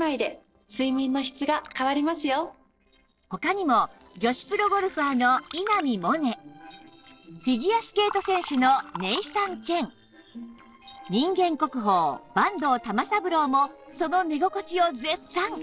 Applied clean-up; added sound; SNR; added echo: neural separator model SepFormer DNS4.